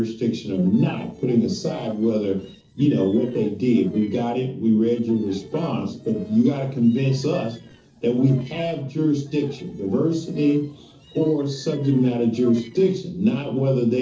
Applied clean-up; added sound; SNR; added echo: neural separator model SepFormer DNS4.